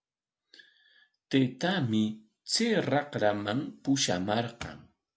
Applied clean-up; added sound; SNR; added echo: none; none; none; none.